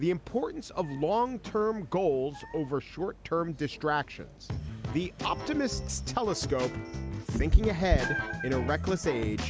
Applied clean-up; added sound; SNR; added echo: none; Meow; 5 dB; none.